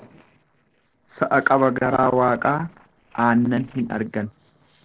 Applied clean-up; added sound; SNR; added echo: neural separator model SepFormer DNS4.